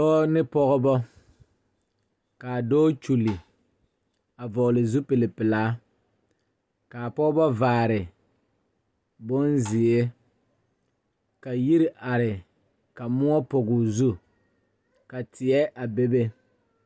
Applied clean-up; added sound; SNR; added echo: none; Tap; 20 dB; none.